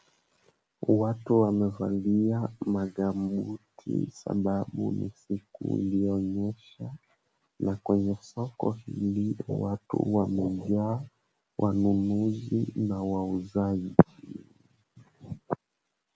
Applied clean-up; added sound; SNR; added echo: none; none; none; none.